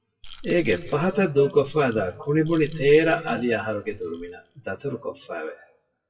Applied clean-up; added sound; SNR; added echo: classical method WPE with log-MMSE.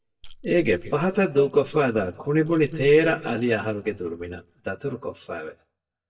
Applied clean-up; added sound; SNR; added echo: neural mask model DeepFilterNet 3.